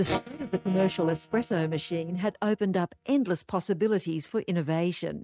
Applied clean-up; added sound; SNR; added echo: neural mask model RNNoise.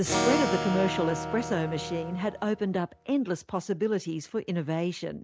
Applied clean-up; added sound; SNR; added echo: none; Acoustic guitar / Strum; 3 dB; none.